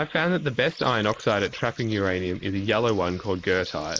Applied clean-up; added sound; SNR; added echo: neural mask model Resemble Enhance denoiser.